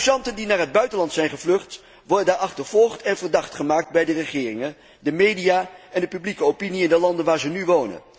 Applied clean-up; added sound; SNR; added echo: none; none; none; none.